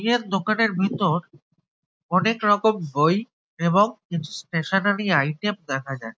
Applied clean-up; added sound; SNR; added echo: none; none; none; none.